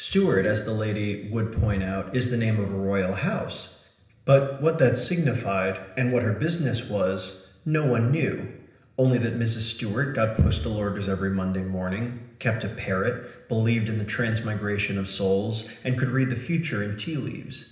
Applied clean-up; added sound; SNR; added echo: none; none; none; reverberation time 0.9 s.